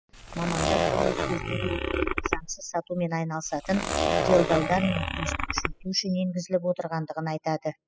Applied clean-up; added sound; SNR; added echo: classical method spectral subtraction.